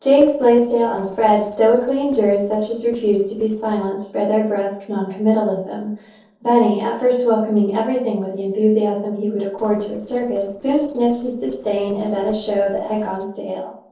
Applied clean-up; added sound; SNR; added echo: neural separator model SepFormer DNS4.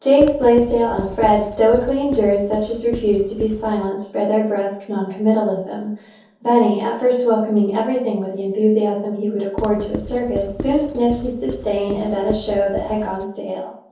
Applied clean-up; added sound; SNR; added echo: none; Writing; 13 dB; reverberation time 0.6 s.